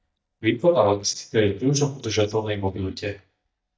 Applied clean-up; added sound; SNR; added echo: neural mask model DeepFilterNet 3.